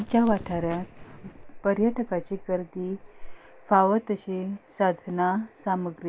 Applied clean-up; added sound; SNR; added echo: none; Cricket / Frog; 16 dB; none.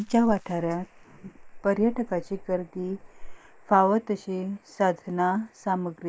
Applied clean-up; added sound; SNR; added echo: neural mask model Resemble Enhance denoiser.